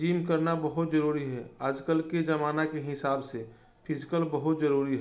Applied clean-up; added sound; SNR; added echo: none; none; none; none.